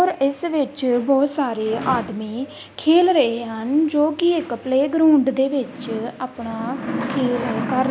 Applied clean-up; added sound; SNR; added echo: none; none; none; none.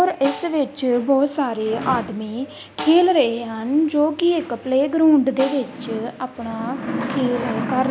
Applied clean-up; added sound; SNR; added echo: none; Snare drum; 20 dB; none.